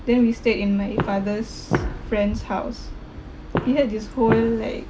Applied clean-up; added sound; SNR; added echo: none; Walk, footsteps; 5 dB; none.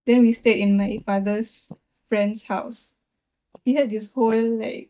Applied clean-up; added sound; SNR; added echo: neural mask model DeepFilterNet 3.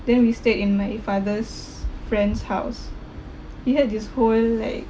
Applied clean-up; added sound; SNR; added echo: none; none; none; none.